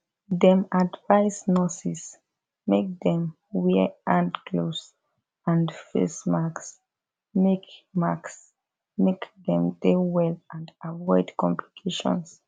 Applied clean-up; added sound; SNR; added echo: none; none; none; none.